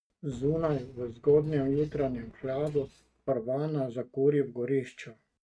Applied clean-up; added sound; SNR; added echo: neural mask model RNNoise.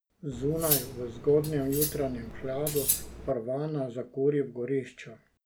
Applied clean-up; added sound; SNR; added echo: none; Cutlery, silverware; 3 dB; none.